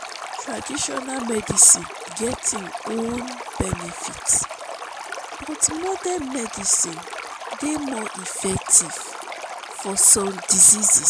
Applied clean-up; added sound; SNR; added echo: none; Stream; 12 dB; none.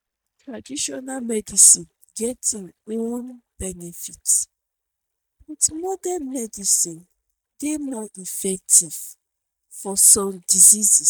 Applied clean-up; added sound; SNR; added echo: neural mask model DeepFilterNet 3.